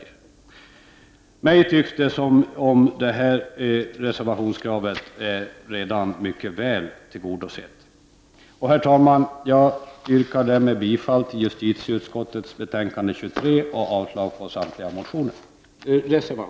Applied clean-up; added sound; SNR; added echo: none; none; none; none.